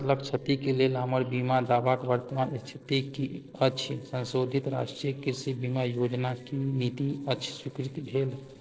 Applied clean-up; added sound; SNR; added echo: neural separator model SepFormer DNS4.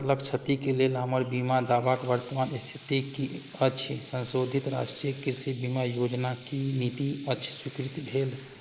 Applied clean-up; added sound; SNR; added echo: neural mask model Resemble Enhance denoiser.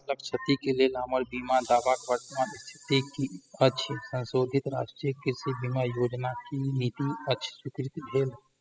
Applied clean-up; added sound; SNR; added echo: classical method spectral subtraction.